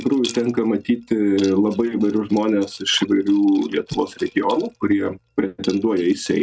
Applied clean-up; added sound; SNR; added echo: neural mask model RNNoise.